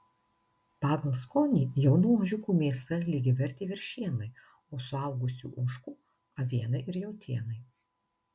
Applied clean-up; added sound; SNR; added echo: none; none; none; none.